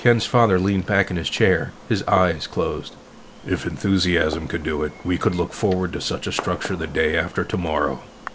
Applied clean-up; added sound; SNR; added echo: none; Fireworks; 18 dB; none.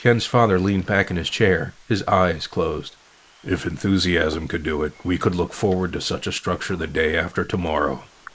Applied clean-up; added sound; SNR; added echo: neural mask model Resemble Enhance denoiser.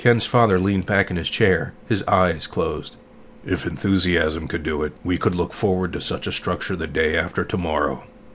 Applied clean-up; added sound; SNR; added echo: none; none; none; none.